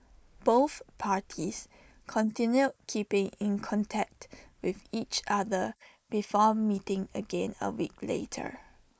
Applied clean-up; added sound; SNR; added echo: neural mask model Resemble Enhance denoiser.